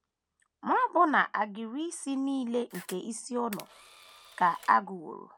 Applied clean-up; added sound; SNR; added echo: none; Camera; 19 dB; none.